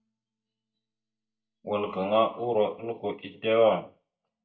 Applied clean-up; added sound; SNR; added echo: neural mask model DeepFilterNet 3.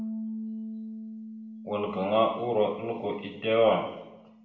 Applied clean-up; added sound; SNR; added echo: none; Bass guitar; 11 dB; reverberation time 0.8 s.